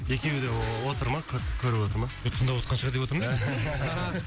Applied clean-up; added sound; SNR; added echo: none; Toilet flush; 19 dB; none.